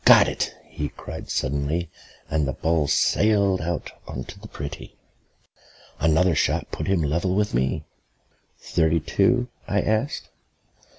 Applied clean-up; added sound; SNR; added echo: none; none; none; none.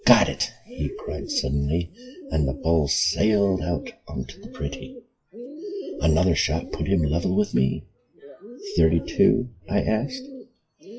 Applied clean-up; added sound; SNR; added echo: classical method WPE with log-MMSE.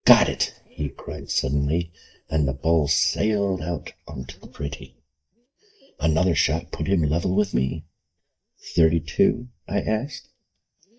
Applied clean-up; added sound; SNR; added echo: neural mask model DeepFilterNet 3.